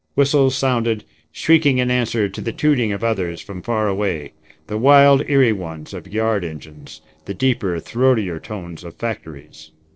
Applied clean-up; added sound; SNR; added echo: neural separator model SepFormer DNS4.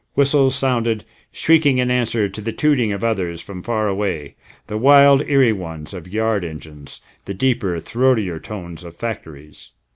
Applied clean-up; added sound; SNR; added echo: none; none; none; none.